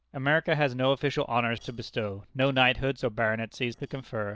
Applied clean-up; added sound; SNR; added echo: neural separator model SepFormer DNS4.